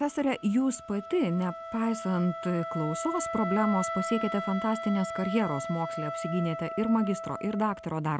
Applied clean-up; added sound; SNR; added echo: none; Wind instrument, woodwind instrument; 7 dB; none.